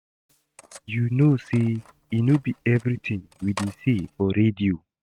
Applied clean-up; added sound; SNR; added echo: neural mask model RNNoise.